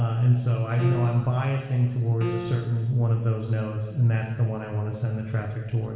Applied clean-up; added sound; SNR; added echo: none; Piano; 12 dB; reverberation time 1.2 s.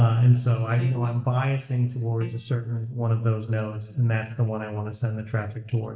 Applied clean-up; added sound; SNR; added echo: neural mask model DeepFilterNet 3.